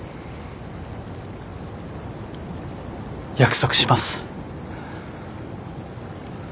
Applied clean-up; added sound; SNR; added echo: none; none; none; none.